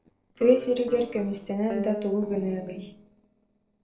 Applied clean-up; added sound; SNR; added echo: neural separator model SepFormer DNS4.